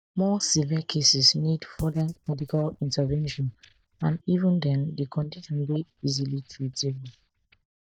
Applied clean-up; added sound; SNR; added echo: neural mask model DeepFilterNet 3.